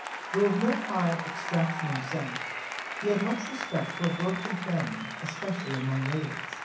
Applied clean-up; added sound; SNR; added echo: none; Applause; 6 dB; reverberation time 0.6 s.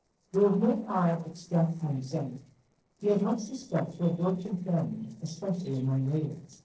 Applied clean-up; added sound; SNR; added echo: neural separator model SepFormer DNS4.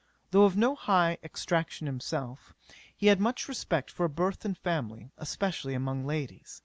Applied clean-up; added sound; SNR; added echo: none; none; none; none.